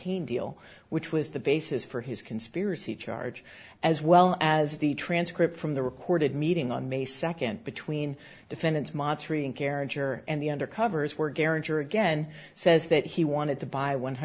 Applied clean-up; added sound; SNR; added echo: none; none; none; none.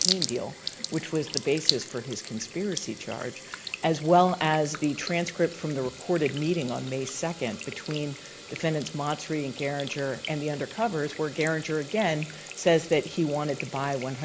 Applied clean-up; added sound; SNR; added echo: none; Sink (filling or washing) / Water tap, faucet; 9 dB; none.